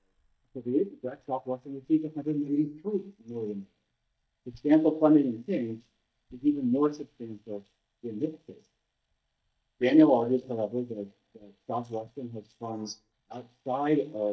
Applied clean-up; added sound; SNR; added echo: neural mask model DeepFilterNet 3.